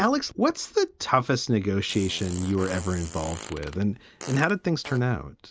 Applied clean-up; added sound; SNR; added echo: none; Fart; 16 dB; none.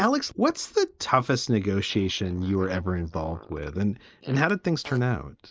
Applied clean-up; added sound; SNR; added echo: neural mask model Resemble Enhance denoiser.